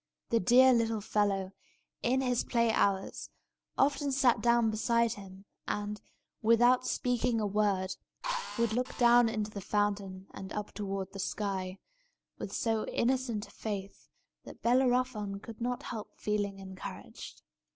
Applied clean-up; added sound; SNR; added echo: none; Drill; 8 dB; none.